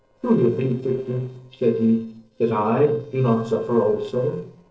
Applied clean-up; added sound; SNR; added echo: neural separator model SepFormer DNS4.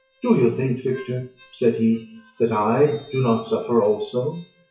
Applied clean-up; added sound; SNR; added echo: classical method WPE with log-MMSE.